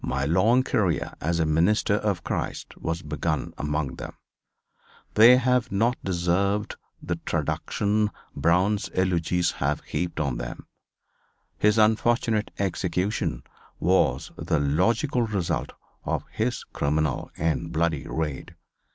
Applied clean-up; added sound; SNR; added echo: none; none; none; none.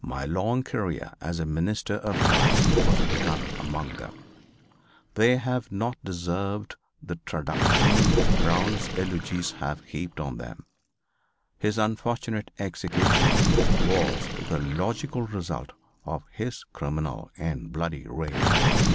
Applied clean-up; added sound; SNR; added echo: none; Gurgling; -3 dB; none.